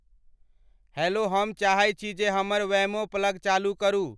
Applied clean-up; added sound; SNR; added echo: none; none; none; none.